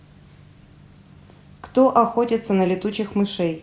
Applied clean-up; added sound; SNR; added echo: none; none; none; none.